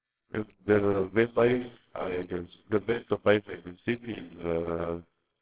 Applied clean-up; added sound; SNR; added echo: neural separator model SepFormer WHAMR!.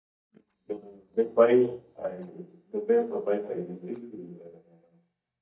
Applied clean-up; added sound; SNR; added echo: neural mask model DeepFilterNet 3.